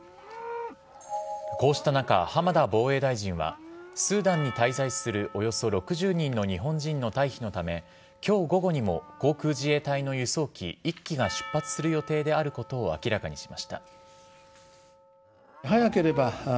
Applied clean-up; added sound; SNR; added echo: none; Livestock, farm animals, working animals + Percussion; 17 dB; none.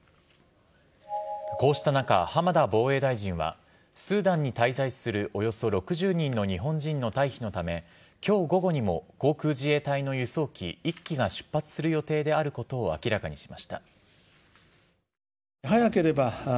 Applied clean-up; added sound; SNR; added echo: none; none; none; none.